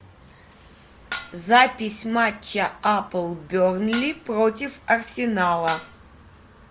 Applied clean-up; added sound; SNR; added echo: none; Dishes, pots, and pans; 13 dB; none.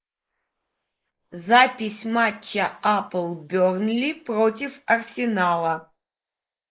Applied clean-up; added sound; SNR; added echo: neural mask model Resemble Enhance denoiser.